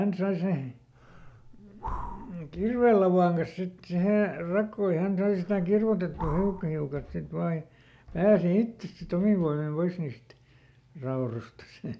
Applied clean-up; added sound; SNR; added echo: none; Breathing; 14 dB; none.